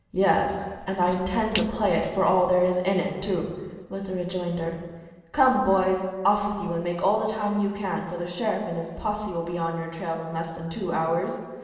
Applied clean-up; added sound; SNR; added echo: none; Splash, splatter; 15 dB; reverberation time 1.3 s.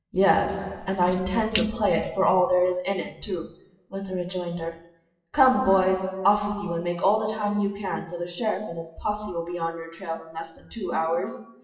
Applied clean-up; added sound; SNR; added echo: classical method WPE with log-MMSE.